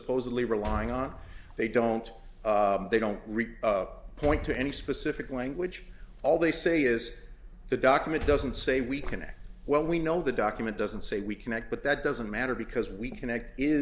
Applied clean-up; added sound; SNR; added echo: none; Liquid; 14 dB; none.